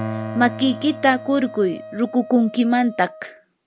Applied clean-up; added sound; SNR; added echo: none; Piano + Wind instrument, woodwind instrument; 12 dB; none.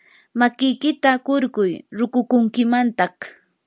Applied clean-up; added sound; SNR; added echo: none; none; none; none.